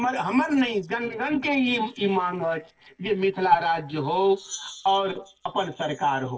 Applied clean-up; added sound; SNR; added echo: neural separator model SepFormer DNS4.